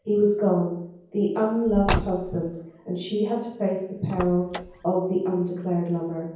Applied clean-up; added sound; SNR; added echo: none; Car; 10 dB; reverberation time 0.9 s.